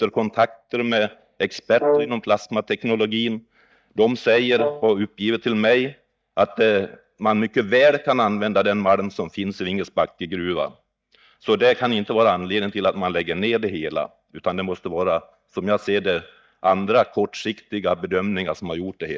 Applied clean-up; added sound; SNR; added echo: neural mask model DeepFilterNet 3.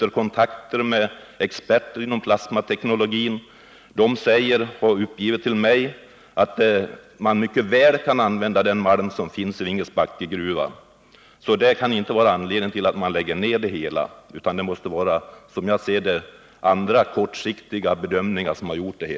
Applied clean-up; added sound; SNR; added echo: none; none; none; none.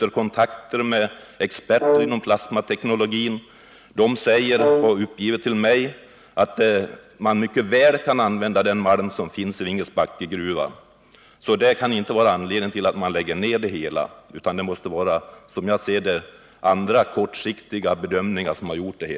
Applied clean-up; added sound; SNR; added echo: none; Brass instrument; 3 dB; none.